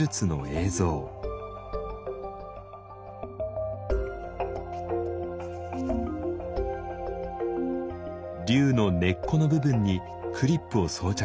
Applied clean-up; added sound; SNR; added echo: none; none; none; none.